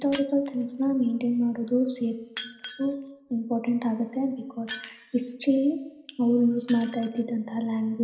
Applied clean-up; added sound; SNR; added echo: none; Shatter; 17 dB; reverberation time 0.9 s.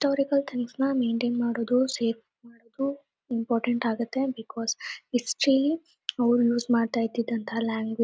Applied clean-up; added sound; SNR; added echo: none; none; none; none.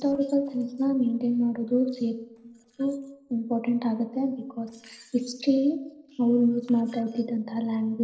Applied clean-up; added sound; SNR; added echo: neural separator model SepFormer DNS4.